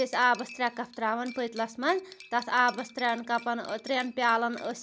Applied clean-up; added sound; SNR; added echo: none; Cutlery, silverware; 20 dB; none.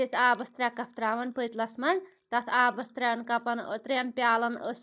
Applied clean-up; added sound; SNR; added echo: neural mask model DeepFilterNet 3.